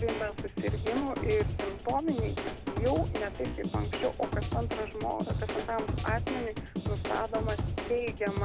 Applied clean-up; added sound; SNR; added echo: none; Drum / Drum kit; 0 dB; none.